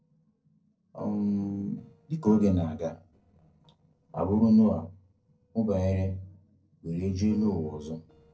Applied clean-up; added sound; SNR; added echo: neural separator model SepFormer DNS4.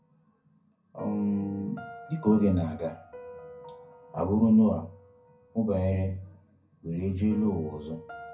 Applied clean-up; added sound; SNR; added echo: none; Piano; 19 dB; reverberation time 0.3 s.